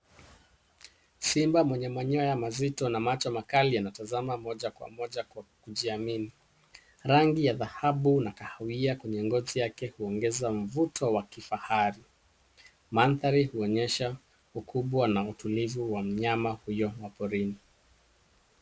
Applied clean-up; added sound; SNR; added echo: none; none; none; none.